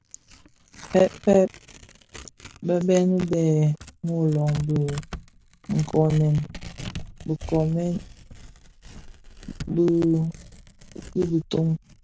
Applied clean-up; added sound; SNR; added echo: none; Tearing; 17 dB; none.